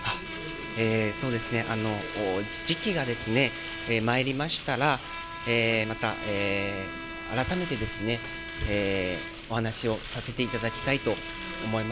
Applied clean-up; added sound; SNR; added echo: none; Bowed string instrument; 10 dB; none.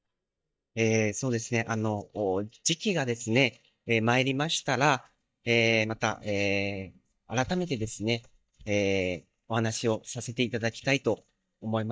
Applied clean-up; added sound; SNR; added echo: neural mask model DeepFilterNet 3.